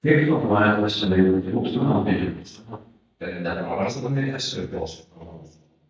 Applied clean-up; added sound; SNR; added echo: neural mask model DeepFilterNet 3.